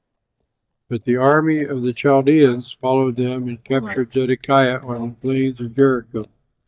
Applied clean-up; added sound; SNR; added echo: neural mask model DeepFilterNet 3.